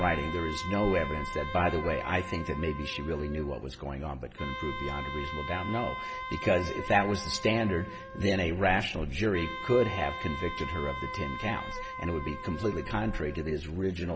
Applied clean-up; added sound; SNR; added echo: none; Wind instrument, woodwind instrument; 9 dB; none.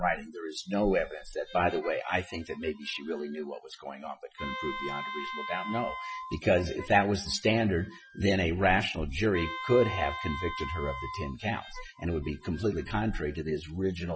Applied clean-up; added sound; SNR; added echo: classical method Wiener filter.